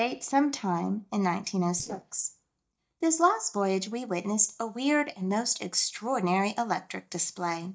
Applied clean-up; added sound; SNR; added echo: neural mask model DeepFilterNet 3.